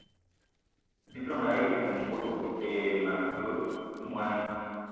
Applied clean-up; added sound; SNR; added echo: neural separator model SepFormer DNS4.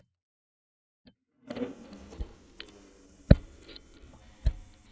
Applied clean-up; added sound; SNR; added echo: neural mask model DeepFilterNet 3.